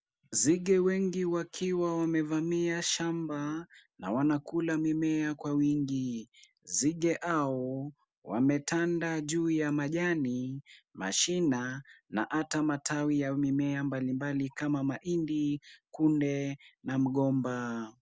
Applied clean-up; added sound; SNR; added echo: none; none; none; none.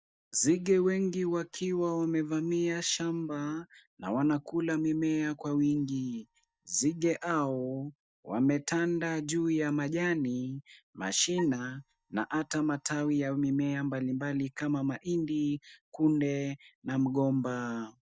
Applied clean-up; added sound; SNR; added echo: neural mask model DeepFilterNet 3.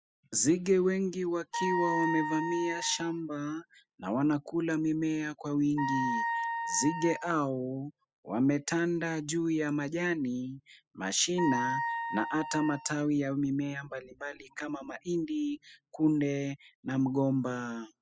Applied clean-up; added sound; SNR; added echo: classical method spectral subtraction.